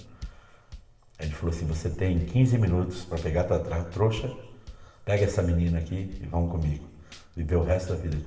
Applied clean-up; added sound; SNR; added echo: none; Tambourine / Drum / Drum kit; 20 dB; reverberation time 1.0 s.